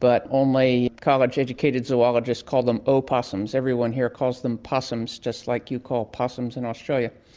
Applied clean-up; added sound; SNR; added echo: none; none; none; none.